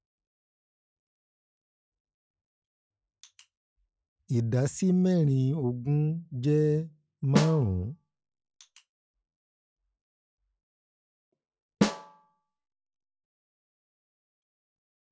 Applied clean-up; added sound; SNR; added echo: classical method log-MMSE.